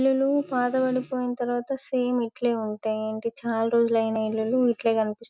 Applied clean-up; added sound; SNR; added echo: none; none; none; none.